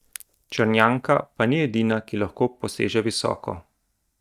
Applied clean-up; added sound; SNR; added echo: neural mask model DeepFilterNet 3.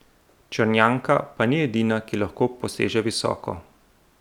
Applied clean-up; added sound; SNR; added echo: none; none; none; none.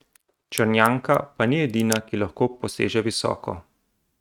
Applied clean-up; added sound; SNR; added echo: neural mask model RNNoise.